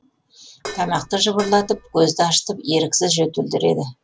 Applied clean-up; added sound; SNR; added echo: none; Dishes, pots, and pans; 15 dB; none.